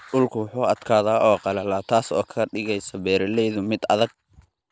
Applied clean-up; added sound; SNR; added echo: none; none; none; none.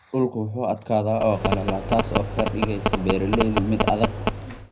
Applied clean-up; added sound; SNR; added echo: none; Telephone; 1 dB; reverberation time 0.3 s.